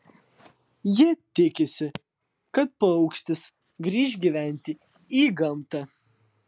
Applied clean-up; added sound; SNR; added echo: none; none; none; none.